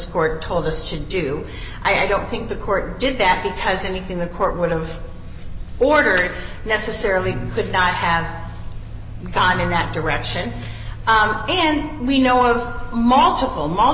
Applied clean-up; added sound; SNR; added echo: none; none; none; none.